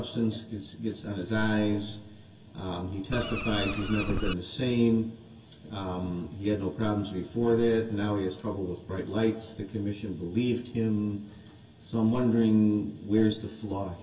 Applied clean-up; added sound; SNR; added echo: none; Bird; 4 dB; reverberation time 0.1 s.